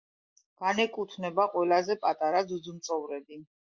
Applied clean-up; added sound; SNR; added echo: none; none; none; none.